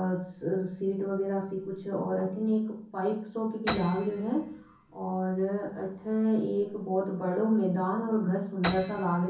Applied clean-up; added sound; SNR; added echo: none; Piano; 15 dB; reverberation time 0.6 s.